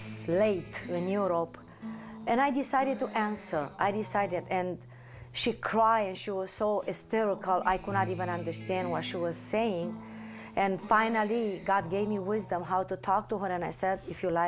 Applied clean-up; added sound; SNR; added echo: none; Acoustic guitar; 14 dB; none.